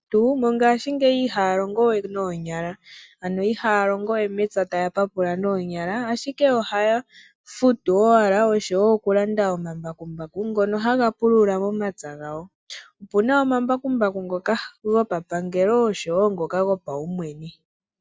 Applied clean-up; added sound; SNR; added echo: none; none; none; none.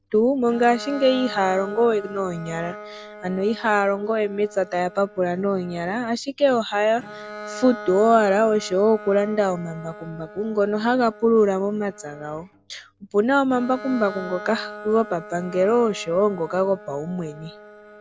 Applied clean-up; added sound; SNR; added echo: none; Bowed string instrument; 16 dB; none.